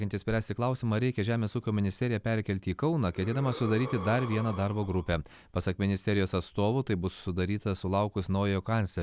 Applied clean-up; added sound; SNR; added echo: none; Breathing; 14 dB; none.